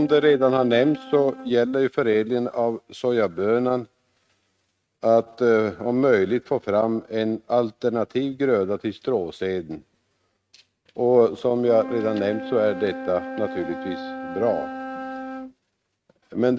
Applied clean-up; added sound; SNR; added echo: neural mask model RNNoise.